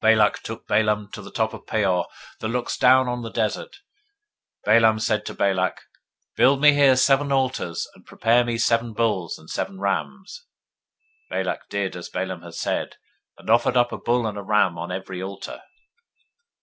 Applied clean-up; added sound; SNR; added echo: none; none; none; none.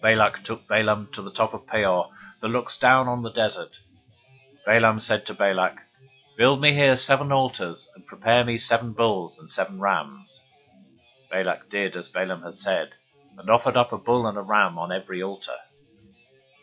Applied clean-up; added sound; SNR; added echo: classical method log-MMSE.